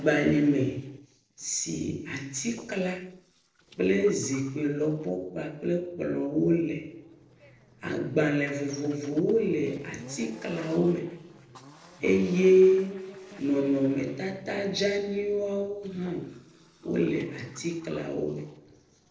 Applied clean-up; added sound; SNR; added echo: neural separator model SepFormer DNS4.